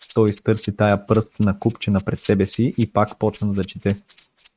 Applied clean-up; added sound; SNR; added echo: neural mask model RNNoise.